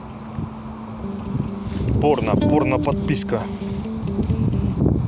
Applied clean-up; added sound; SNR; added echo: none; Electric guitar; 6 dB; none.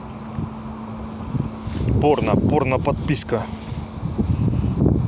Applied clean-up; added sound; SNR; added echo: none; none; none; none.